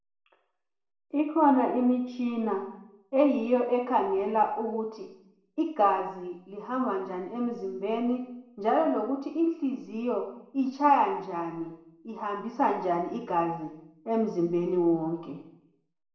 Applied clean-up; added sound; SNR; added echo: none; none; none; reverberation time 0.7 s.